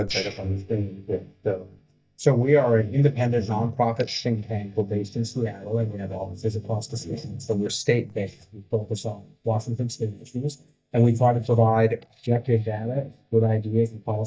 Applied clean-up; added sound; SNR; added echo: neural mask model DeepFilterNet 3.